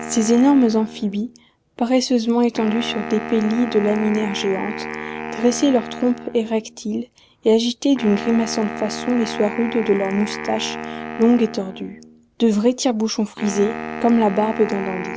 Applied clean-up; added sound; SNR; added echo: none; Wind instrument, woodwind instrument; 11 dB; none.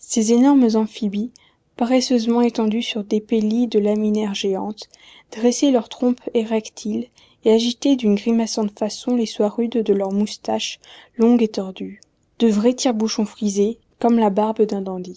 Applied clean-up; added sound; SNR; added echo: none; none; none; none.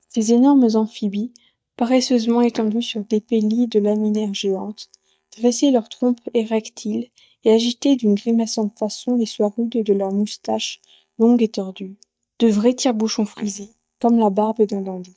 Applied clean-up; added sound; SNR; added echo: neural mask model DeepFilterNet 3.